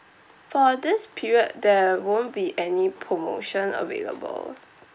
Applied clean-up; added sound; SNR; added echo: none; none; none; none.